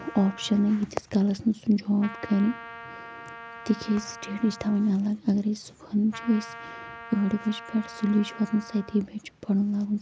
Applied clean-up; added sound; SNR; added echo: none; Trumpet; 17 dB; none.